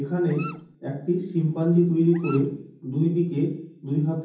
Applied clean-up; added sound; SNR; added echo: none; Dog; 19 dB; reverberation time 0.7 s.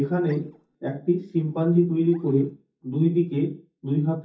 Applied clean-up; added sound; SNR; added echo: neural mask model DeepFilterNet 3.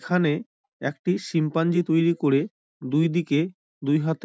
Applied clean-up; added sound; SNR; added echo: none; none; none; none.